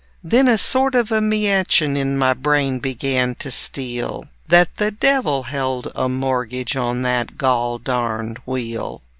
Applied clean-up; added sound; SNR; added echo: none; none; none; none.